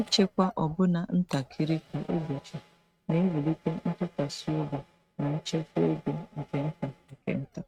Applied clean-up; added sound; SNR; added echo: neural mask model RNNoise.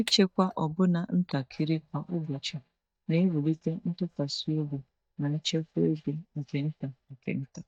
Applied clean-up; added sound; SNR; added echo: neural mask model DeepFilterNet 3.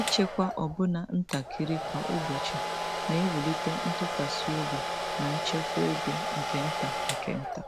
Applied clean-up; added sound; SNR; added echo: none; Domestic sounds, home sounds; 1 dB; none.